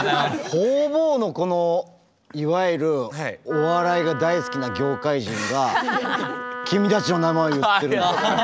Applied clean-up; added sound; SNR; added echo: none; Wind instrument, woodwind instrument; 11 dB; none.